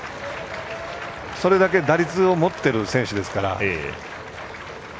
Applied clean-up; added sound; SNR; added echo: none; none; none; none.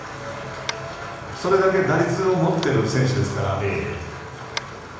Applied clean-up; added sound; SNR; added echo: none; Tap; 18 dB; reverberation time 1.0 s.